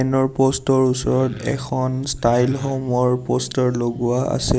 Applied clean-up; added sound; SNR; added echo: none; Wood; 20 dB; none.